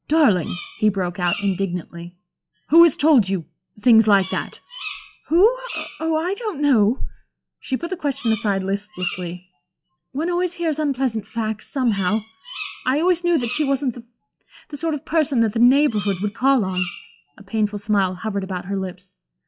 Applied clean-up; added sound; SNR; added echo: classical method log-MMSE.